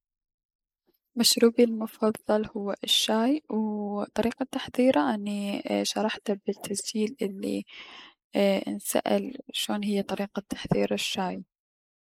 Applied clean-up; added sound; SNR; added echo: neural mask model Resemble Enhance denoiser.